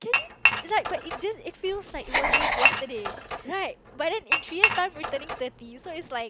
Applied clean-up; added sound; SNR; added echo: none; Dishes, pots, and pans / Chink, clink + Writing; -5 dB; none.